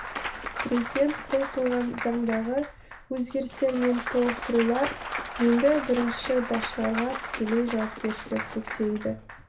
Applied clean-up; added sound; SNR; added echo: none; Applause / Cheering / Clapping; 8 dB; reverberation time 0.4 s.